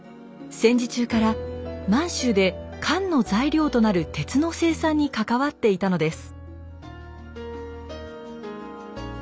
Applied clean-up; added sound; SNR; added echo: none; none; none; none.